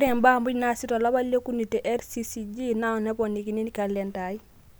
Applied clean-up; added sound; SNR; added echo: none; none; none; none.